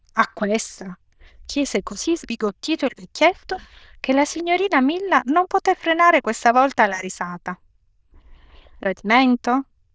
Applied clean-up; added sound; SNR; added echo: neural diffusion model UNIVERSE++.